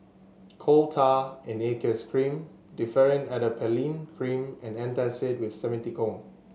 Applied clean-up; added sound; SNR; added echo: none; none; none; none.